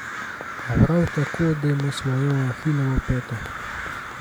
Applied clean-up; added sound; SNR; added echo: none; Crow; 10 dB; none.